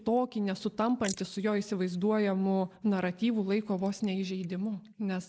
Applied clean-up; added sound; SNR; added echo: neural mask model Resemble Enhance denoiser.